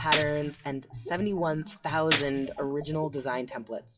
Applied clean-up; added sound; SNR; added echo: classical method WPE with log-MMSE.